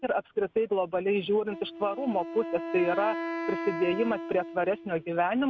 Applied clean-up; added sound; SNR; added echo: none; Wind instrument, woodwind instrument; 9 dB; none.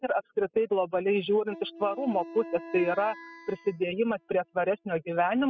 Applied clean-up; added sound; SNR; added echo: classical method spectral subtraction.